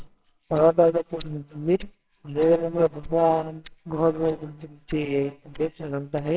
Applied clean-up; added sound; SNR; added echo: neural separator model SepFormer WHAMR!.